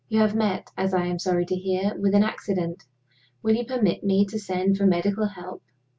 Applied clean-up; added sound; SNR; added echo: none; none; none; none.